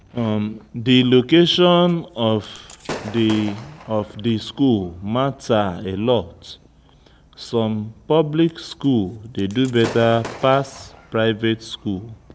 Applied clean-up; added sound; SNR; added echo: none; Gunshot, gunfire / Fireworks; 19 dB; none.